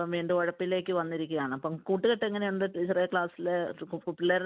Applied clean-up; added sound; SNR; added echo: none; none; none; none.